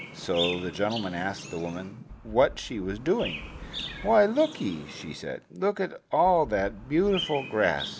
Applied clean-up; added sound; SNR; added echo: none; Chirp, tweet + Wind; 12 dB; none.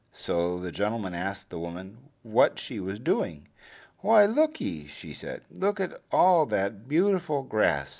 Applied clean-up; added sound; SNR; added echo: none; none; none; none.